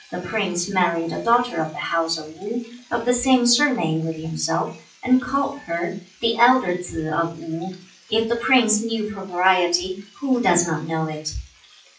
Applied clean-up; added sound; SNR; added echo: classical method WPE with log-MMSE.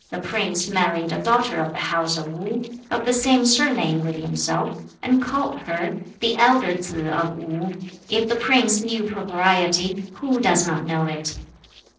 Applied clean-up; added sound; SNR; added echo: neural separator model SepFormer DNS4.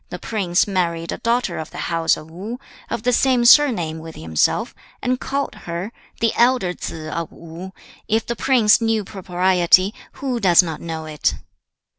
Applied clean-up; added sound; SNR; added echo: none; none; none; none.